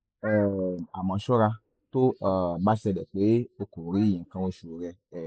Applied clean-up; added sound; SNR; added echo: neural mask model Resemble Enhance denoiser.